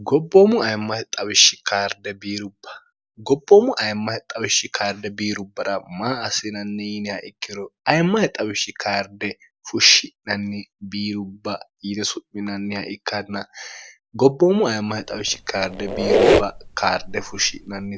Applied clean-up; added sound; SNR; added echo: none; Squeak; 0 dB; none.